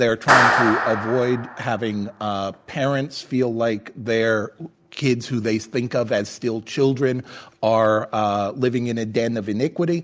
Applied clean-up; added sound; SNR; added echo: none; Clapping; 1 dB; none.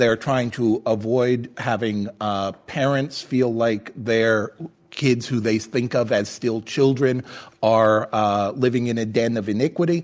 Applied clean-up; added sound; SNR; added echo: none; none; none; none.